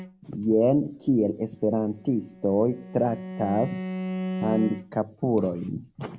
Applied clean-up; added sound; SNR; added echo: none; Bowed string instrument; 10 dB; none.